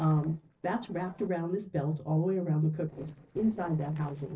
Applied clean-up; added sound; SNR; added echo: neural separator model SepFormer DNS4.